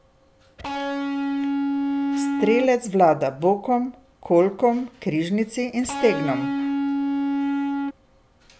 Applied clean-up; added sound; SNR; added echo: none; Electric guitar; 0 dB; none.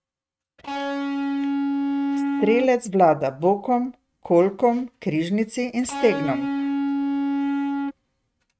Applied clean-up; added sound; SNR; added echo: neural mask model RNNoise.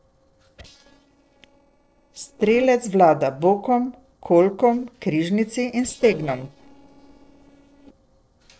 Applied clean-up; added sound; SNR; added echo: neural separator model SepFormer DNS4.